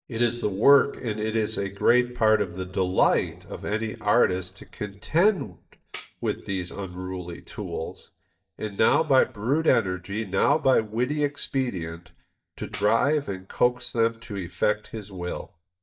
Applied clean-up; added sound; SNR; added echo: neural mask model DeepFilterNet 3.